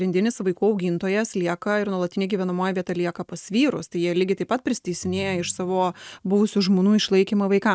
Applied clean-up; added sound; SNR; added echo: neural mask model RNNoise.